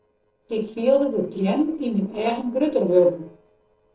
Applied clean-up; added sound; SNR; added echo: neural separator model SepFormer DNS4.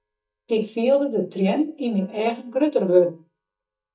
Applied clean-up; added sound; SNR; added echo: neural mask model DeepFilterNet 3.